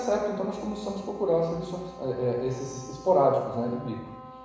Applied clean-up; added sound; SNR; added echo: none; Wind instrument, woodwind instrument; 17 dB; reverberation time 1.0 s.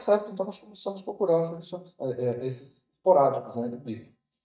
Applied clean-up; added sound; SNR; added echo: neural mask model DeepFilterNet 3.